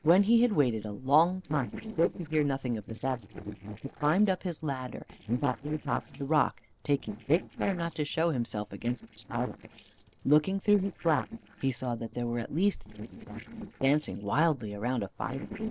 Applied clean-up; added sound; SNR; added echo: neural separator model SepFormer DNS4.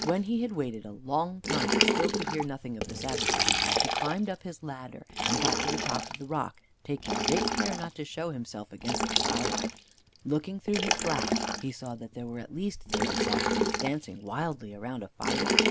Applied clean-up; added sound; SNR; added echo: none; Liquid; -3 dB; none.